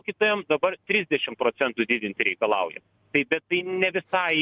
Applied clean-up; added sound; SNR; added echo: none; none; none; none.